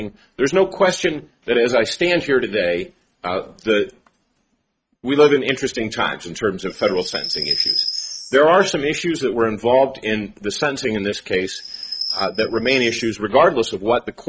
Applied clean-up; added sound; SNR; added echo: neural mask model RNNoise.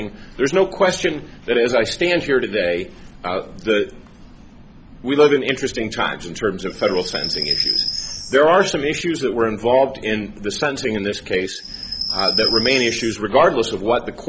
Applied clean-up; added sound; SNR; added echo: none; Chirp, tweet; 4 dB; none.